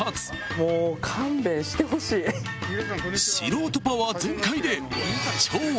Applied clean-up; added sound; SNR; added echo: none; none; none; none.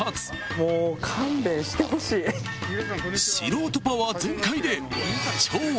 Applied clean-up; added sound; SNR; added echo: none; Zipper (clothing); 18 dB; none.